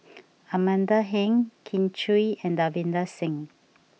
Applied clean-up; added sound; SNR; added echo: none; none; none; none.